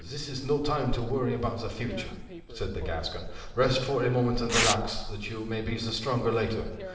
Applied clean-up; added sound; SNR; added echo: none; Tearing; 10 dB; reverberation time 1.2 s.